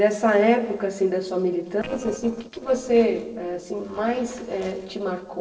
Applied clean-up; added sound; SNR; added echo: neural separator model SepFormer DNS4.